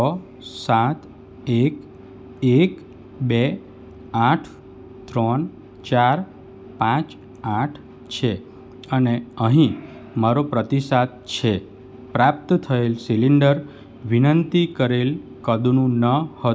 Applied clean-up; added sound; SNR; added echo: none; none; none; none.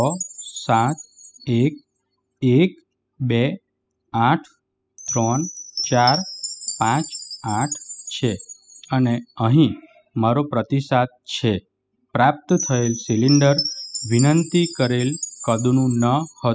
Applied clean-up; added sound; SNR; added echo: classical method spectral subtraction.